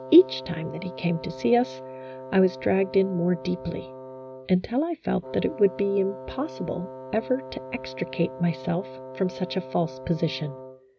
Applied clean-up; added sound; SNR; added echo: none; Wind instrument, woodwind instrument; 13 dB; none.